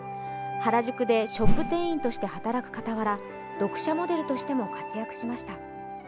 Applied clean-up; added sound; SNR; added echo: none; Whoosh, swoosh, swish; -3 dB; none.